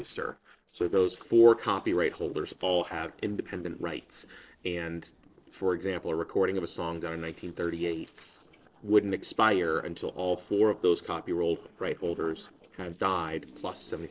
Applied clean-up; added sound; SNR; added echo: neural separator model SepFormer DNS4.